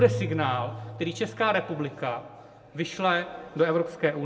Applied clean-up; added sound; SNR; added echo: none; Keyboard (musical); 11 dB; reverberation time 0.7 s.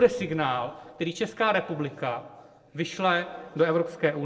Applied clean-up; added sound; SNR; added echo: neural separator model SepFormer DNS4.